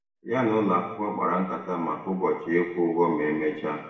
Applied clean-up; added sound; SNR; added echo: none; none; none; reverberation time 1.2 s.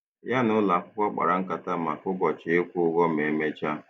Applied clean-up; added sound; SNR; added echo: none; none; none; none.